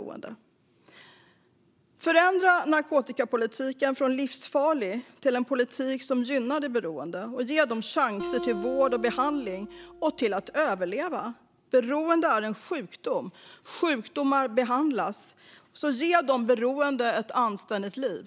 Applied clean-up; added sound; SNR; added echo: none; Acoustic guitar; 12 dB; none.